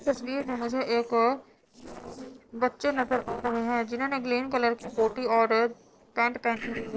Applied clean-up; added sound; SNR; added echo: neural separator model SepFormer DNS4.